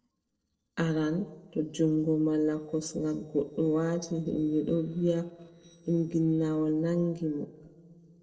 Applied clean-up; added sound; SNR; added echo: neural separator model SepFormer DNS4.